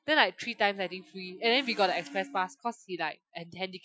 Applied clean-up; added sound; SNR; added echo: classical method Wiener filter.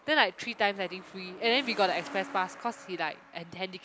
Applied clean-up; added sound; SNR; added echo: none; Truck; 16 dB; none.